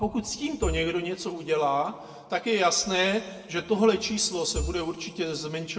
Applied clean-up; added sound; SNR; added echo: none; Marimba, xylophone / Wood; 5 dB; reverberation time 1.2 s.